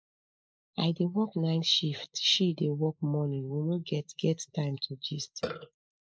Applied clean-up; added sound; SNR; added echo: neural mask model Resemble Enhance denoiser.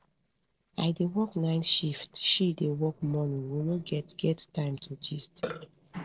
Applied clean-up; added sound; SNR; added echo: neural separator model SepFormer DNS4.